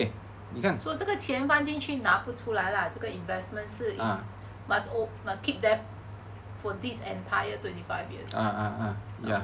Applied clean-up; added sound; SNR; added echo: none; none; none; none.